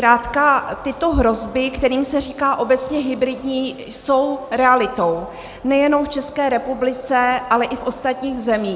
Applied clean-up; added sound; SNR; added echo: none; none; none; none.